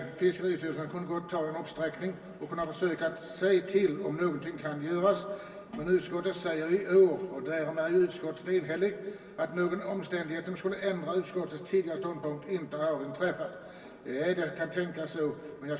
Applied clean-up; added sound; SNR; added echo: none; none; none; reverberation time 2.4 s.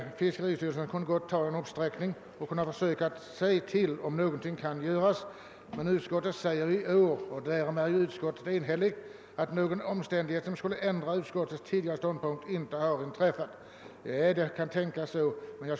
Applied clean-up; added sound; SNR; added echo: none; none; none; none.